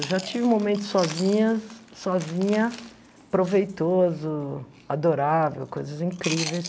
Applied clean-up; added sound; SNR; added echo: none; Chewing, mastication; 15 dB; none.